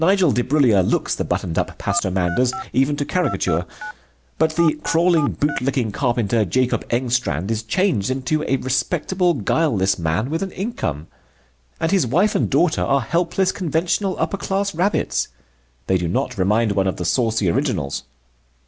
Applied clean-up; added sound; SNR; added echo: none; Telephone; 12 dB; none.